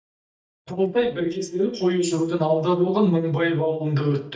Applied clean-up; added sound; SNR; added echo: neural mask model DeepFilterNet 3.